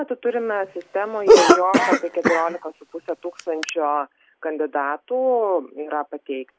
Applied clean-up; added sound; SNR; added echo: none; Cough; -4 dB; none.